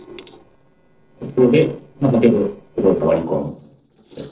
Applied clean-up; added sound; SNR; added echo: neural separator model SepFormer DNS4.